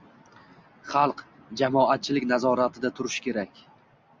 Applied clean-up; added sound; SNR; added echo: none; none; none; none.